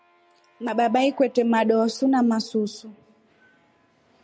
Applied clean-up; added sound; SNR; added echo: none; none; none; none.